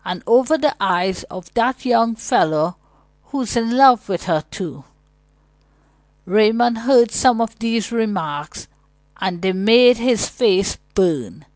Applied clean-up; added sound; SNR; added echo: none; none; none; none.